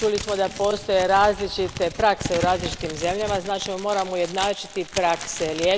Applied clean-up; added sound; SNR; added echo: none; Crumpling, crinkling; 11 dB; none.